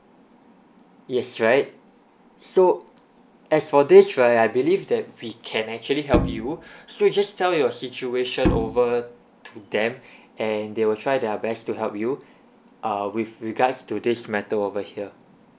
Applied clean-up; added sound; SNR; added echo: none; Bowed string instrument; 4 dB; none.